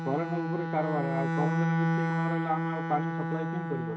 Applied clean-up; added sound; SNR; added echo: neural mask model RNNoise.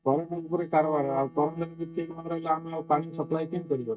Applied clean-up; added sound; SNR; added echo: neural mask model DeepFilterNet 3.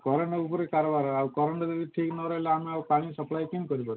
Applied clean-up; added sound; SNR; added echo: none; none; none; none.